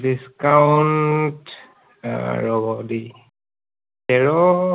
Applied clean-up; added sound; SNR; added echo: none; none; none; none.